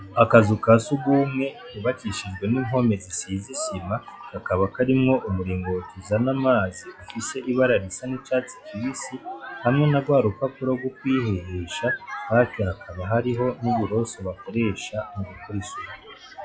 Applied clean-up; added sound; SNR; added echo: classical method log-MMSE.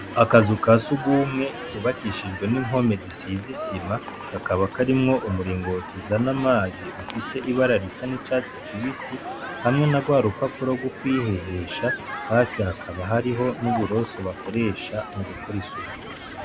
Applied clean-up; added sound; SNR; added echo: none; Human group actions; 11 dB; none.